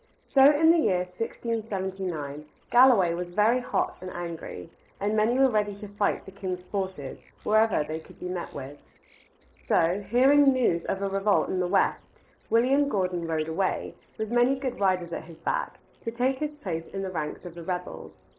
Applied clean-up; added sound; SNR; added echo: neural separator model SepFormer DNS4.